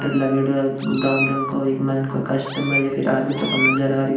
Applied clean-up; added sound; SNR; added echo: none; Meow; 5 dB; reverberation time 0.9 s.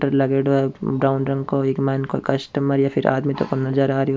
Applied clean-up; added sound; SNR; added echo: none; none; none; none.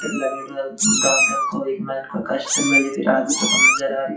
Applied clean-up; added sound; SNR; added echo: classical method WPE with log-MMSE.